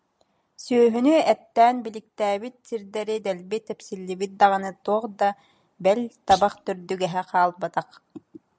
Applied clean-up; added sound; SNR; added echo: none; Thump, thud; 17 dB; none.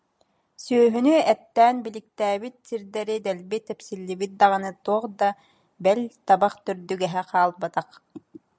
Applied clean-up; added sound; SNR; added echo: none; none; none; none.